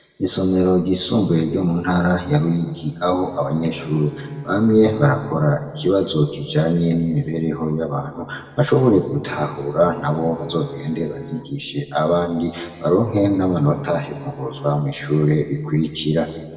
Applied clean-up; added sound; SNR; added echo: none; Bowed string instrument; 19 dB; reverberation time 1.5 s.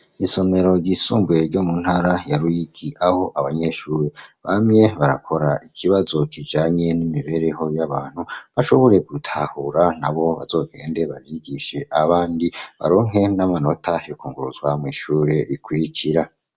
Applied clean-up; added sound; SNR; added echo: none; none; none; none.